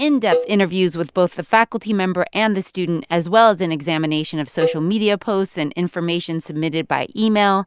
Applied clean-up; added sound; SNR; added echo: none; Cowbell; 9 dB; none.